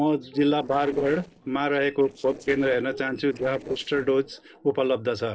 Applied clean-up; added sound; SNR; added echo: neural separator model SepFormer DNS4.